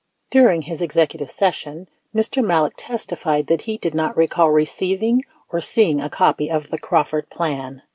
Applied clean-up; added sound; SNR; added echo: none; none; none; none.